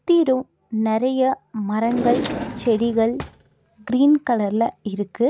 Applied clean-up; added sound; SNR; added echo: none; Drawer open or close; 9 dB; none.